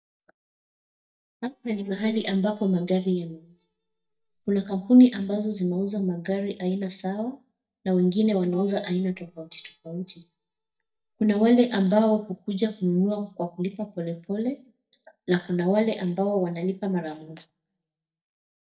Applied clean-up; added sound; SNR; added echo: neural mask model DeepFilterNet 3.